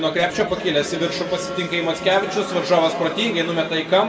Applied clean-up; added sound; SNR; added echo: none; none; none; reverberation time 1.7 s.